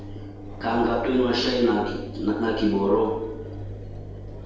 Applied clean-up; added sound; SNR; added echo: none; Engine; 11 dB; reverberation time 0.7 s.